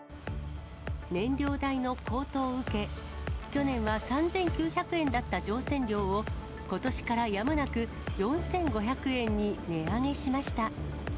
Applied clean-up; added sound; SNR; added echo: none; none; none; none.